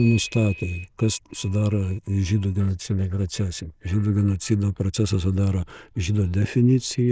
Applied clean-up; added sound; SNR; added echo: neural diffusion model UNIVERSE++.